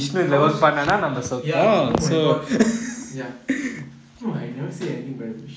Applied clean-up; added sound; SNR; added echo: none; none; none; none.